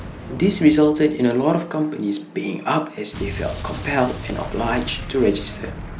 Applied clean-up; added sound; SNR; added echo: none; Explosion; 12 dB; none.